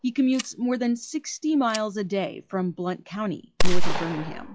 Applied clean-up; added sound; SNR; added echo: classical method log-MMSE.